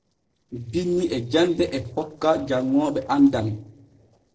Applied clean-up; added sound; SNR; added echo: neural separator model SepFormer DNS4.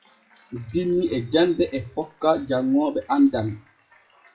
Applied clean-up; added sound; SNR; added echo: classical method WPE with log-MMSE.